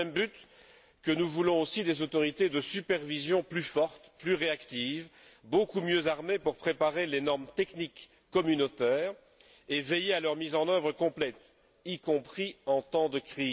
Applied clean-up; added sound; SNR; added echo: none; none; none; none.